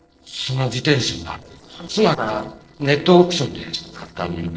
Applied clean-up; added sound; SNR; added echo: neural separator model SepFormer DNS4.